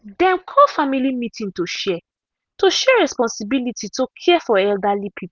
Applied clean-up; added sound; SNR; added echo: none; none; none; none.